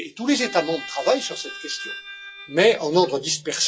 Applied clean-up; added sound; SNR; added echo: classical method WPE with log-MMSE.